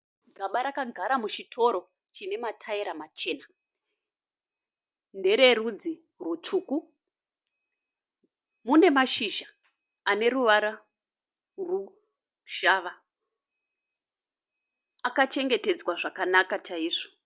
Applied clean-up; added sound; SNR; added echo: none; none; none; none.